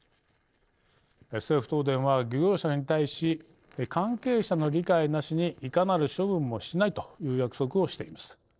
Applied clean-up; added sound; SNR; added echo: neural separator model SepFormer DNS4.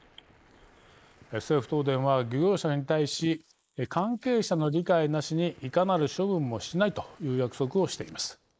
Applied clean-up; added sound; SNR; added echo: neural mask model Resemble Enhance denoiser.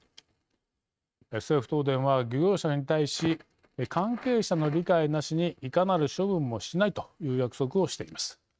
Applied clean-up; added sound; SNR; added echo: neural mask model RNNoise.